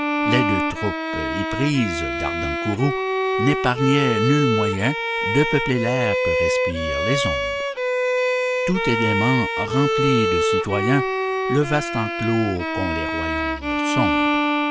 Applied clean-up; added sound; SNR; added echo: none; Bowed string instrument; -1 dB; none.